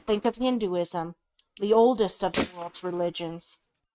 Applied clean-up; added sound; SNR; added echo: neural mask model RNNoise.